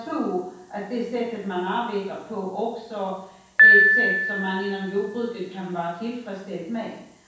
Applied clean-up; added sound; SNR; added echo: none; Piano; -4 dB; reverberation time 0.7 s.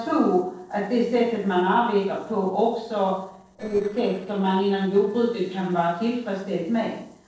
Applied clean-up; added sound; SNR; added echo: neural separator model SepFormer DNS4.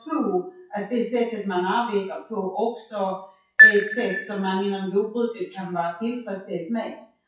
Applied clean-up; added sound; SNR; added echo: classical method WPE with log-MMSE.